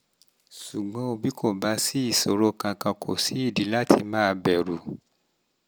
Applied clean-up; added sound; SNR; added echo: none; none; none; none.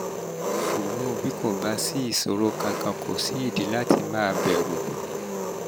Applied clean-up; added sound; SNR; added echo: none; Engine; 2 dB; none.